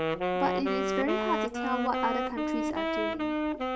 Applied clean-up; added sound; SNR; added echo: none; Wind instrument, woodwind instrument; -3 dB; none.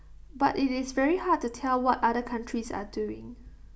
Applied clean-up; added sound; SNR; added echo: none; none; none; none.